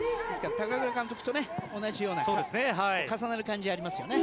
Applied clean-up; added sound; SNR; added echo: none; Vehicle horn, car horn, honking; 11 dB; none.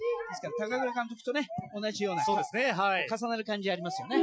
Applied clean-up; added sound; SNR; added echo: classical method Wiener filter.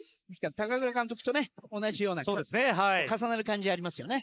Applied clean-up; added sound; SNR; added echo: neural mask model Resemble Enhance denoiser.